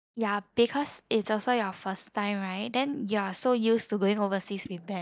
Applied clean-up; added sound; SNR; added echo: neural mask model DeepFilterNet 3.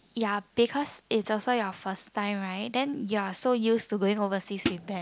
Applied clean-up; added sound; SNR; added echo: none; Hi-hat; 2 dB; none.